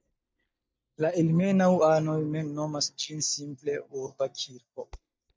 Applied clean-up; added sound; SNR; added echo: neural mask model DeepFilterNet 3.